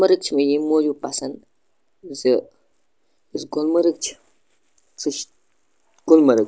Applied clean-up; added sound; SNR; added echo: none; none; none; none.